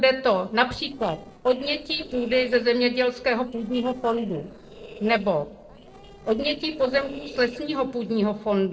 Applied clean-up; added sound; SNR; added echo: neural separator model SepFormer DNS4.